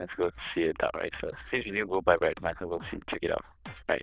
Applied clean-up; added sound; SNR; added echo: neural diffusion model UNIVERSE++.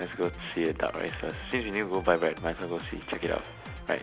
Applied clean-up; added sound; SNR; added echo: none; Drum kit; 12 dB; none.